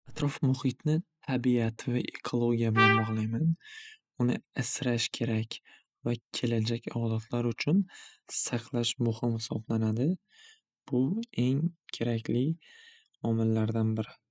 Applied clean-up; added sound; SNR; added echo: classical method spectral subtraction.